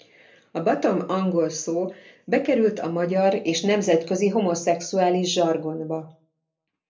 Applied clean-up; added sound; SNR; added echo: none; none; none; reverberation time 0.3 s.